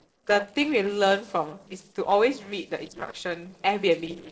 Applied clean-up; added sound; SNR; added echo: neural separator model SepFormer DNS4.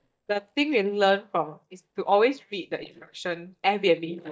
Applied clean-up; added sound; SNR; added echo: neural mask model DeepFilterNet 3.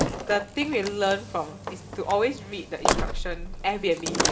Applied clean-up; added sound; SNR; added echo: none; Slam; 1 dB; reverberation time 0.8 s.